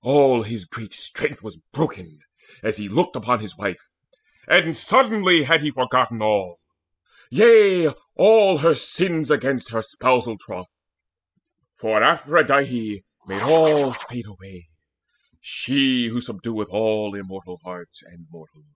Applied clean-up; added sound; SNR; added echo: classical method spectral subtraction.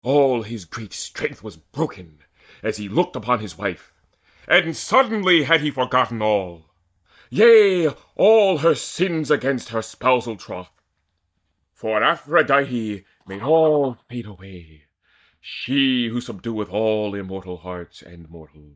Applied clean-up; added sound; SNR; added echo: neural mask model DeepFilterNet 3.